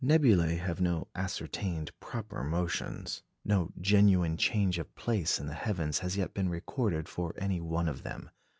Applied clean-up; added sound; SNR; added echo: none; none; none; none.